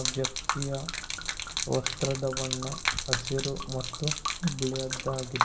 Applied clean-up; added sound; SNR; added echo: none; Gurgling / Liquid; 0 dB; none.